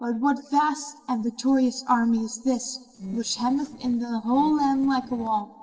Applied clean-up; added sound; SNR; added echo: neural separator model SepFormer DNS4.